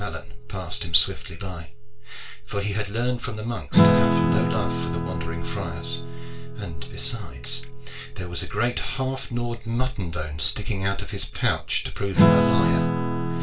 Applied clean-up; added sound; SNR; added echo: none; Acoustic guitar / Strum; 1 dB; reverberation time 0.2 s.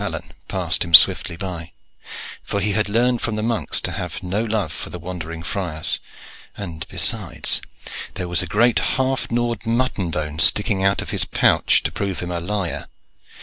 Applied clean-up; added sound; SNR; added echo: none; none; none; none.